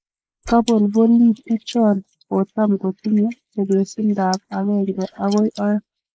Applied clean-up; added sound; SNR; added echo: neural mask model Resemble Enhance denoiser.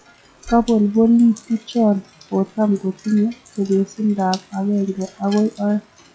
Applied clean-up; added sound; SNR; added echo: classical method log-MMSE.